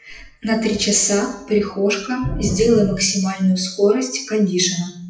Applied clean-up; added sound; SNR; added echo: classical method WPE with log-MMSE.